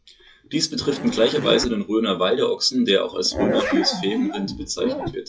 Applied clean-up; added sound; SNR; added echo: classical method WPE with log-MMSE.